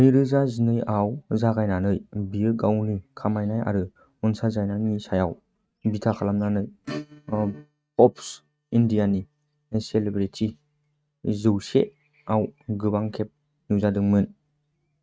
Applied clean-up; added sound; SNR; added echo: neural mask model RNNoise.